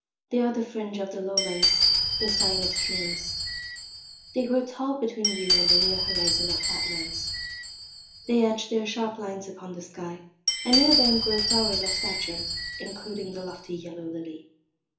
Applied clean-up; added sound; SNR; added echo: none; Glass; -4 dB; reverberation time 0.7 s.